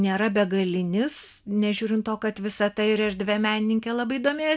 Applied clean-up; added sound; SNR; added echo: none; none; none; none.